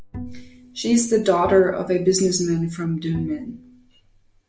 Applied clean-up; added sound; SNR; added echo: none; Bowed string instrument; 17 dB; none.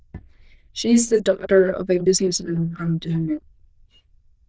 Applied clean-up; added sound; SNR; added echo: neural diffusion model UNIVERSE++.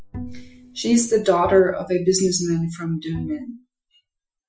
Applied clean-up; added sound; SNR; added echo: classical method Wiener filter.